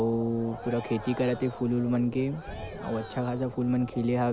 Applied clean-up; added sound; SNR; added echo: none; Cheering; 19 dB; none.